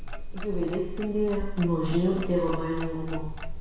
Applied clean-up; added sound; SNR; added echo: none; Clock; 4 dB; reverberation time 1.1 s.